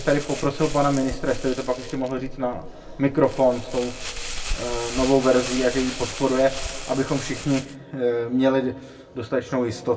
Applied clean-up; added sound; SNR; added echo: none; Crumpling, crinkling; 10 dB; reverberation time 0.2 s.